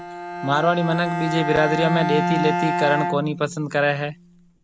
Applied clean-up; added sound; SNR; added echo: none; Bowed string instrument; 3 dB; none.